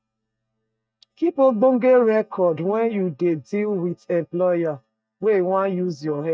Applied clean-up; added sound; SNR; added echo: neural mask model DeepFilterNet 3.